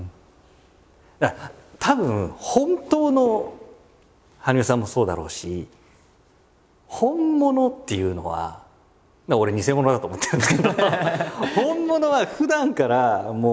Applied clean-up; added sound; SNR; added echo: none; none; none; none.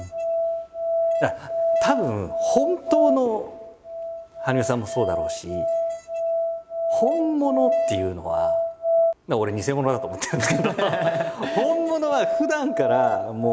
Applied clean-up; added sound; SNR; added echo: none; Musical instrument; -1 dB; none.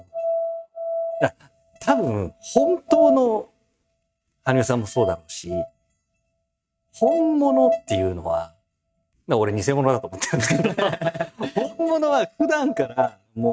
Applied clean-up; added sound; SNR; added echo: neural mask model RNNoise.